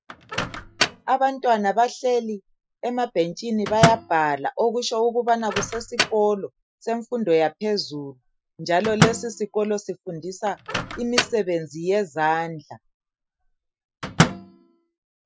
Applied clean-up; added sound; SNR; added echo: classical method Wiener filter.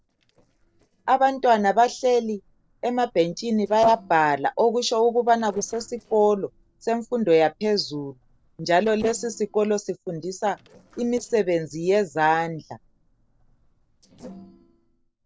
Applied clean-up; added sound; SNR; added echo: neural separator model SepFormer DNS4.